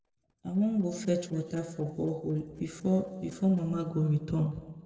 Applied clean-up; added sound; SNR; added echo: neural separator model SepFormer DNS4.